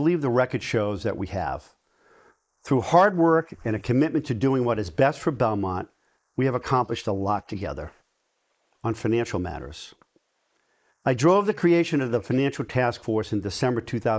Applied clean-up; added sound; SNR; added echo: neural mask model Resemble Enhance denoiser.